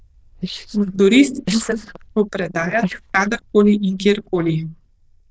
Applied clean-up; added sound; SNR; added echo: neural diffusion model UNIVERSE++.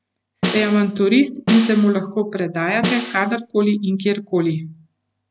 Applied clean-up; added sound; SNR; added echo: none; Snare drum; 7 dB; none.